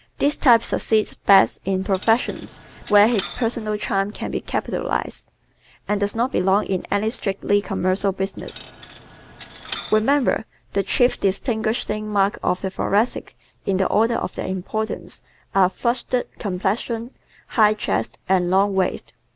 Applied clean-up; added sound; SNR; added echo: none; Coin (dropping); 15 dB; none.